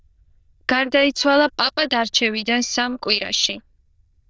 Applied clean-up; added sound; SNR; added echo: neural diffusion model UNIVERSE++.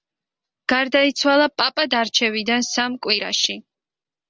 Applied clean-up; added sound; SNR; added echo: none; none; none; none.